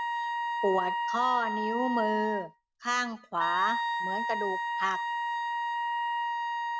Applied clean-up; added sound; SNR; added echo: none; Wind instrument, woodwind instrument; -1 dB; none.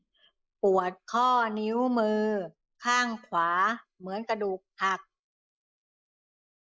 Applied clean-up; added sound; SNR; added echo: neural mask model Resemble Enhance denoiser.